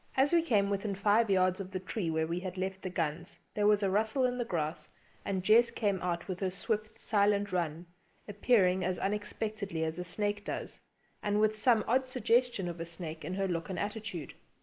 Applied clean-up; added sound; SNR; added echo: neural mask model Resemble Enhance denoiser.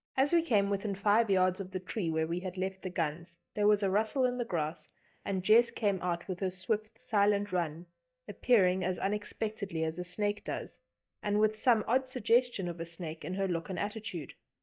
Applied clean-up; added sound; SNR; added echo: neural mask model DeepFilterNet 3.